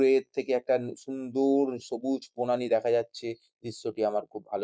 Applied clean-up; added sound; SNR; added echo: neural mask model Resemble Enhance denoiser.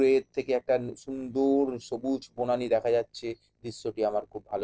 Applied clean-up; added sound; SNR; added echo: neural separator model SepFormer DNS4.